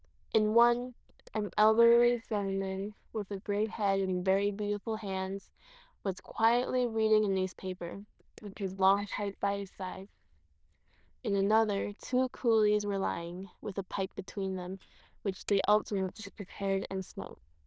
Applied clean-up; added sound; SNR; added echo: neural diffusion model UNIVERSE++.